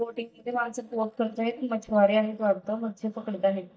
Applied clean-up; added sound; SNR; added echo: neural mask model DeepFilterNet 3.